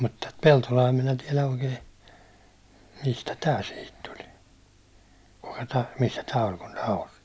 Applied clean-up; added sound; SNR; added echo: none; none; none; none.